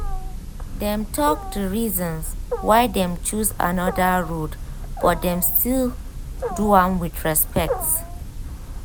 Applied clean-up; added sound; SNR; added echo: none; Wild animals; 6 dB; none.